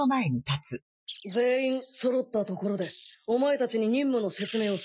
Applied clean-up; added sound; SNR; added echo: classical method Wiener filter.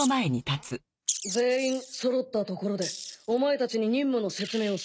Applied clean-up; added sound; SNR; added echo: neural mask model RNNoise.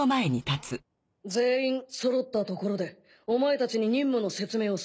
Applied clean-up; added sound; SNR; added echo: none; none; none; none.